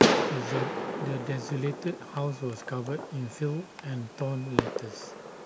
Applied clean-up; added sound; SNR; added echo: none; Fireworks; -3 dB; none.